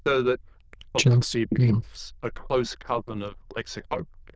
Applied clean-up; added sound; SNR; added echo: neural diffusion model UNIVERSE++.